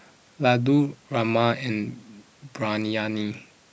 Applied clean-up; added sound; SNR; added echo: none; none; none; none.